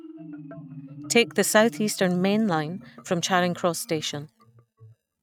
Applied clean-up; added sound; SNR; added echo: neural mask model RNNoise.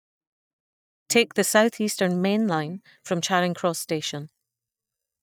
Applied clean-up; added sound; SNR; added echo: neural mask model DeepFilterNet 3.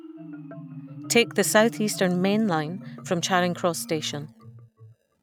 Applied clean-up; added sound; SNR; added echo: none; Marimba, xylophone; 14 dB; none.